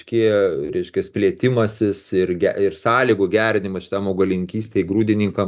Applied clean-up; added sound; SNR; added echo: none; none; none; none.